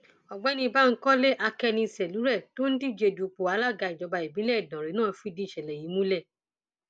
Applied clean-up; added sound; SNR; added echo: none; none; none; none.